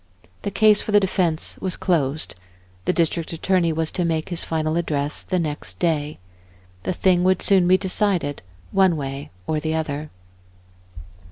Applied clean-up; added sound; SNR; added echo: none; none; none; none.